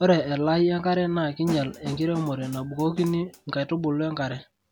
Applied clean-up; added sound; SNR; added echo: none; Snare drum; 16 dB; none.